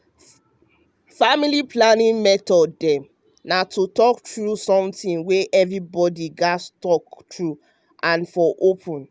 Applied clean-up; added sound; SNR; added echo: none; none; none; none.